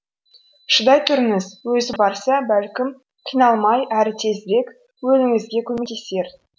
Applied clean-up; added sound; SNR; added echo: none; none; none; none.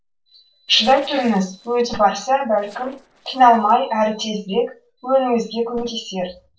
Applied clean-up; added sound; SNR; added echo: neural separator model SepFormer DNS4.